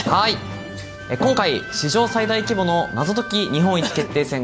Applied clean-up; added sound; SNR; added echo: none; Wind instrument, woodwind instrument; 15 dB; none.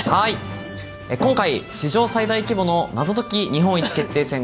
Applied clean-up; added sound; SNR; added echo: none; none; none; none.